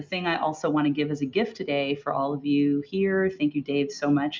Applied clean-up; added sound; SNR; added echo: none; none; none; none.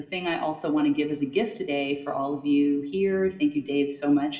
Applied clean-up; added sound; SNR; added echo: none; none; none; reverberation time 2.3 s.